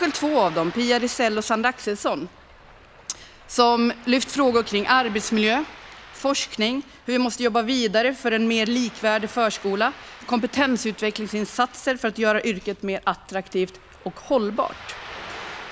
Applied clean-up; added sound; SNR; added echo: none; Ocean; 19 dB; none.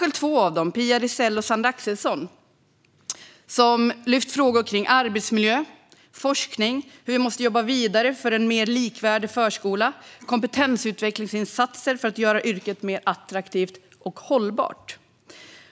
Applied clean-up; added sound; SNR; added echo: none; none; none; none.